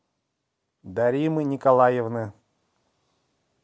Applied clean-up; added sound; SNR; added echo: none; none; none; none.